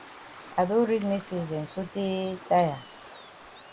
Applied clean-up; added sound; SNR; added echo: none; Waves, surf; 18 dB; none.